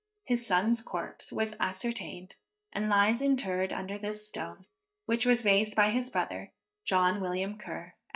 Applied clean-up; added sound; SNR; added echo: neural mask model DeepFilterNet 3.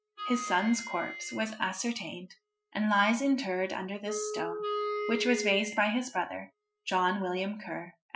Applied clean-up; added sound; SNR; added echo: classical method Wiener filter.